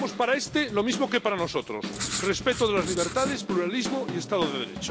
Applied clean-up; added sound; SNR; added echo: none; Writing + Drum / Drum kit; 7 dB; none.